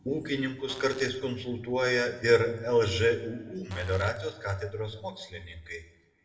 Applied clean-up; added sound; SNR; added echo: none; Fart; 19 dB; reverberation time 0.7 s.